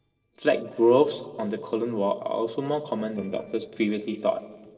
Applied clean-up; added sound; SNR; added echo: neural separator model SepFormer DNS4.